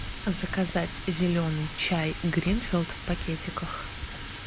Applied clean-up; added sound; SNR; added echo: none; Water tap, faucet; 7 dB; none.